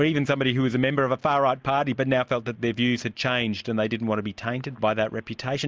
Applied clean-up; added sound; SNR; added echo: none; none; none; none.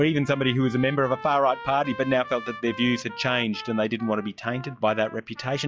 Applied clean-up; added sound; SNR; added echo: classical method log-MMSE.